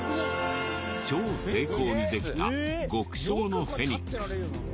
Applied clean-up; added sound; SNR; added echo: none; none; none; none.